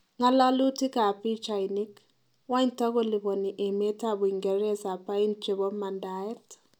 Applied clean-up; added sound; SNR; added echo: none; none; none; none.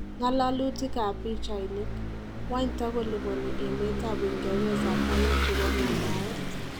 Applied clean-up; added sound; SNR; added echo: none; Engine / Vehicle; -2 dB; none.